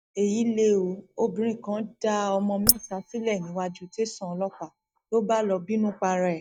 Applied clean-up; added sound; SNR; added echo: neural mask model DeepFilterNet 3.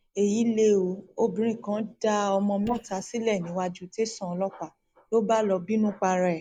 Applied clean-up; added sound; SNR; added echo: neural mask model Resemble Enhance denoiser.